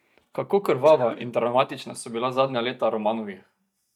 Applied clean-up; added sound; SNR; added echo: neural mask model DeepFilterNet 3.